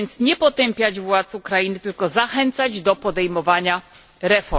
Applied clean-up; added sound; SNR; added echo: none; none; none; none.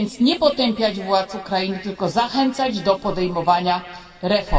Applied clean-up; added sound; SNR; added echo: none; none; none; reverberation time 2.0 s.